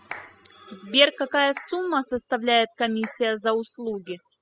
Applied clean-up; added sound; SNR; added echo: classical method spectral subtraction.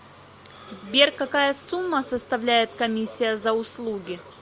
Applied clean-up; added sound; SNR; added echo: none; none; none; none.